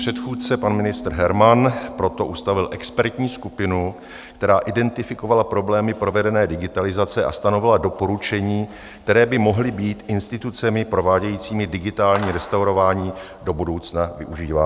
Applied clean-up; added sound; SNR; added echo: none; Piano; 19 dB; none.